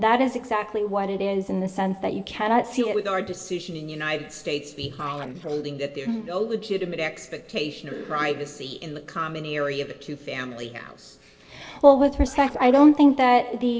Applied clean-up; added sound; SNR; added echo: neural separator model SepFormer DNS4.